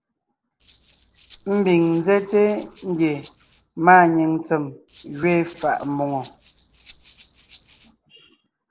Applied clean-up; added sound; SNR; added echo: neural separator model SepFormer DNS4.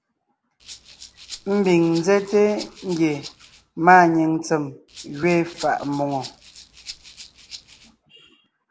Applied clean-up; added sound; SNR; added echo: none; Rattle (instrument); 20 dB; none.